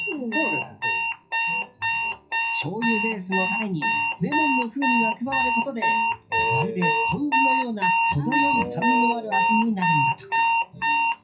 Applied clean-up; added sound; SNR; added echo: classical method WPE with log-MMSE.